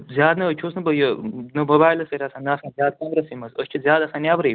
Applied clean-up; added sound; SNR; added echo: none; none; none; none.